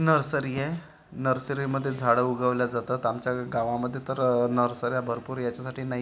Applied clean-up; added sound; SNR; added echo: none; none; none; none.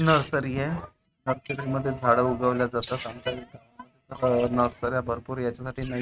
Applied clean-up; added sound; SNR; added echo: neural mask model RNNoise.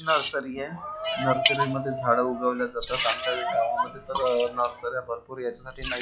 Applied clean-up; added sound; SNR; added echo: classical method log-MMSE.